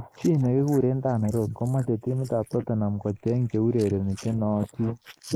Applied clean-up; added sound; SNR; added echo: neural mask model Resemble Enhance denoiser.